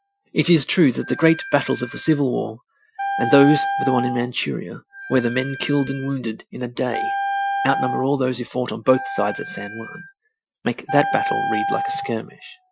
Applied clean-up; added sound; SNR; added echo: classical method Wiener filter.